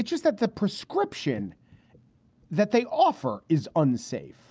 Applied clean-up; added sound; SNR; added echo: none; none; none; none.